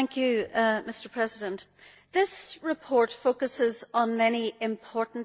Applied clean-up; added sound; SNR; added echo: neural separator model SepFormer DNS4.